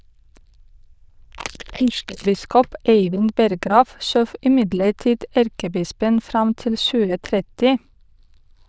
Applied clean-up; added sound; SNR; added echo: neural diffusion model UNIVERSE++.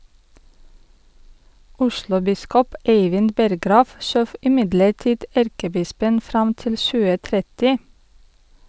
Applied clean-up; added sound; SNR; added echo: none; none; none; none.